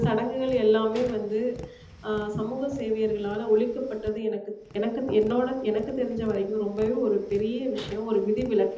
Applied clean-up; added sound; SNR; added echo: none; Tap; 19 dB; reverberation time 1.2 s.